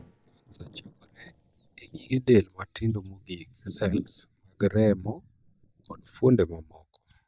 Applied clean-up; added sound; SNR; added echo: neural mask model DeepFilterNet 3.